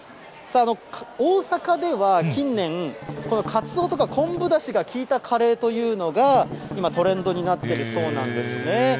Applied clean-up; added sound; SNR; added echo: none; Strum; 12 dB; none.